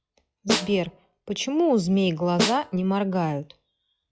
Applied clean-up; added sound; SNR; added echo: classical method log-MMSE.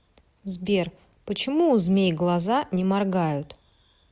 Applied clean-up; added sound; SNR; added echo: none; none; none; none.